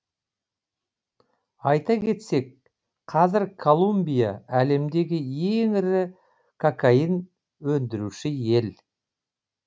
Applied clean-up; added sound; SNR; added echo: none; none; none; none.